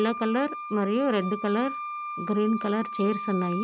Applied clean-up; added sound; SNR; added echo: none; Wind instrument, woodwind instrument; 8 dB; none.